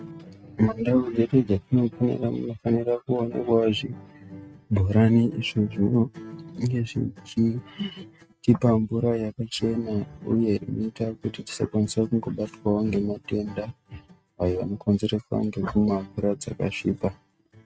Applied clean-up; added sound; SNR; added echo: neural mask model RNNoise.